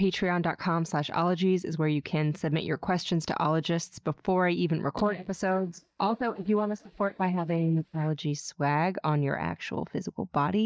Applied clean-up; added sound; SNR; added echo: neural mask model DeepFilterNet 3.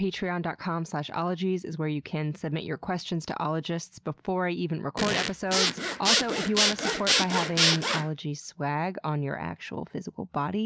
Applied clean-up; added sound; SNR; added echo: none; Zipper (clothing) / Sawing; -4 dB; none.